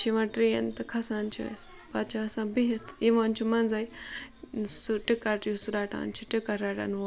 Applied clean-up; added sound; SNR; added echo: none; none; none; none.